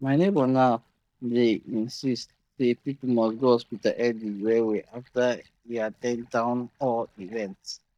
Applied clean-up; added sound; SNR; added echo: neural mask model DeepFilterNet 3.